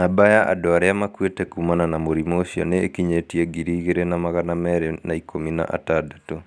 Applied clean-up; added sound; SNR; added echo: none; none; none; none.